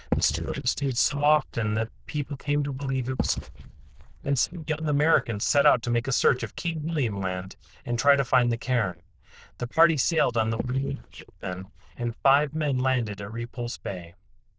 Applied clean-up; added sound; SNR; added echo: neural diffusion model UNIVERSE++.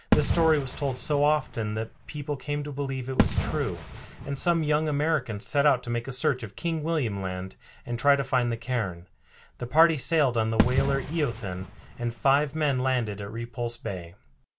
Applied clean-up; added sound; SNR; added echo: none; Fireworks; 4 dB; none.